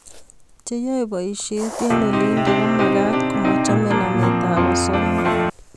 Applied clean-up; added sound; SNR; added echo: none; Piano; -5 dB; none.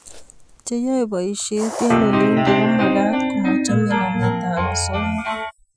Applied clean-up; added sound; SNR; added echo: classical method Wiener filter.